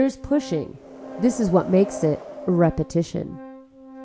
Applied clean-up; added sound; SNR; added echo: none; Organ + Wind; 14 dB; none.